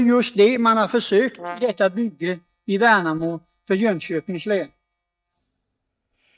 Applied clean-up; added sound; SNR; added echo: neural mask model DeepFilterNet 3.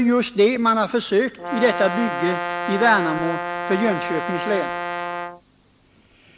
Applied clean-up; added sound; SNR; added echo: none; Brass instrument; 7 dB; none.